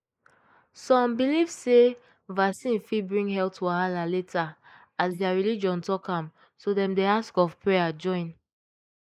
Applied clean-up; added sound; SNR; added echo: neural mask model Resemble Enhance denoiser.